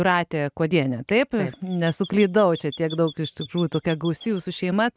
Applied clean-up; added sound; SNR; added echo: neural mask model RNNoise.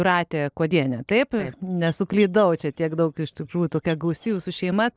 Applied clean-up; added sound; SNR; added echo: neural separator model SepFormer DNS4.